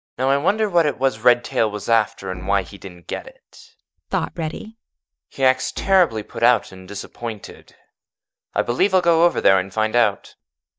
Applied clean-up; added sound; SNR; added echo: neural mask model DeepFilterNet 3.